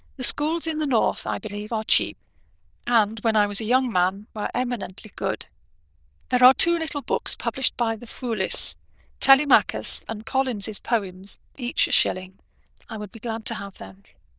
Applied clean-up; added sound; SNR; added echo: neural diffusion model UNIVERSE++.